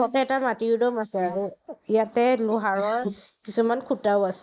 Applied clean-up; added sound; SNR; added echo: neural mask model Resemble Enhance denoiser.